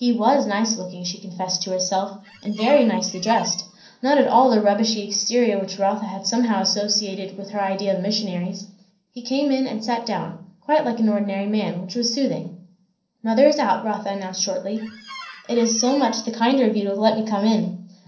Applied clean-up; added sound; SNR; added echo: neural separator model SepFormer DNS4.